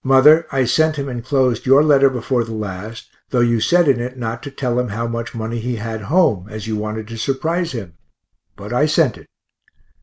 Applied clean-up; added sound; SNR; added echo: none; none; none; none.